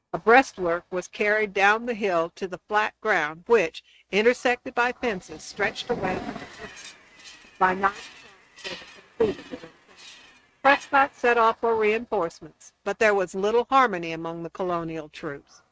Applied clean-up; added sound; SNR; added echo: neural mask model RNNoise.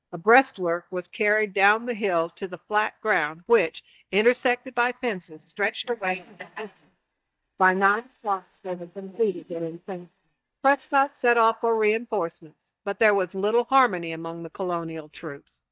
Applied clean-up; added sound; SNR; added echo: neural mask model DeepFilterNet 3.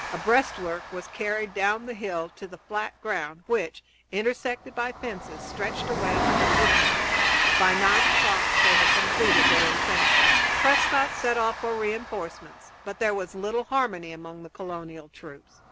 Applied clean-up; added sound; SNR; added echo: none; Train; -3 dB; none.